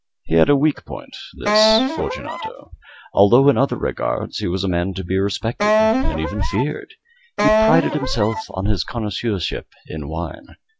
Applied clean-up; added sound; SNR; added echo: none; Wind instrument, woodwind instrument; 0 dB; none.